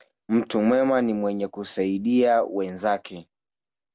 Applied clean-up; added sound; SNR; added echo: none; none; none; none.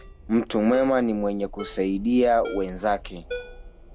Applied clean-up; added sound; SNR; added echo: none; Ringtone + Wind; 15 dB; none.